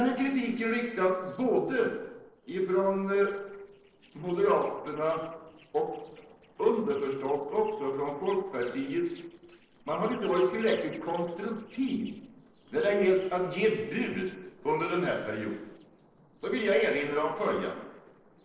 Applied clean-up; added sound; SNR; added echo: neural separator model SepFormer DNS4.